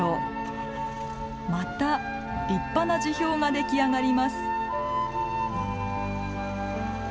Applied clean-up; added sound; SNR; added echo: none; Bicycle + Idling / Engine starting / Accelerating, revving, vroom / Car; 15 dB; none.